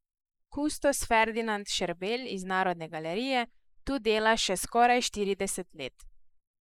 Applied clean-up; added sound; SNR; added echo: neural mask model Resemble Enhance denoiser.